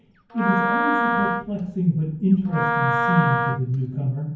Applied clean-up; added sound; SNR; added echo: none; Wind instrument, woodwind instrument; 1 dB; reverberation time 0.9 s.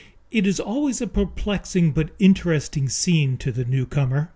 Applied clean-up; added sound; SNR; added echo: none; none; none; none.